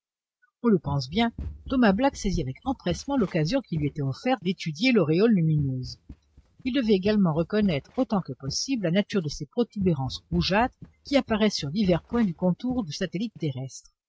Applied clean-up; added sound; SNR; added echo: neural mask model RNNoise.